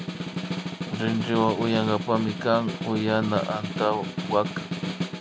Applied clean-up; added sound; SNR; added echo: none; Snare drum; 5 dB; none.